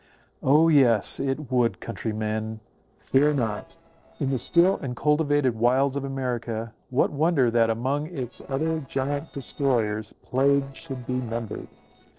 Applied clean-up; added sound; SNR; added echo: neural separator model SepFormer DNS4.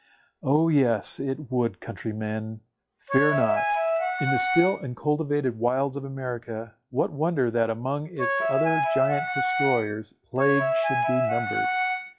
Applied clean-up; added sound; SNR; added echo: classical method log-MMSE.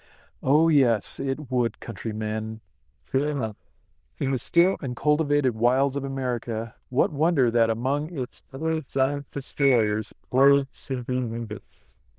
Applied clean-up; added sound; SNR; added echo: neural diffusion model UNIVERSE++.